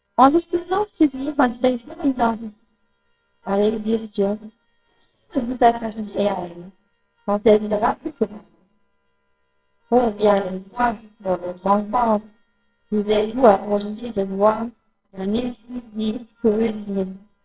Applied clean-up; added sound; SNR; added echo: neural separator model SepFormer WHAMR!.